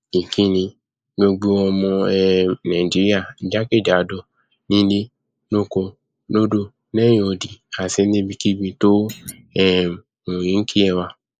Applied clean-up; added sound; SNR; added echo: neural mask model Resemble Enhance denoiser.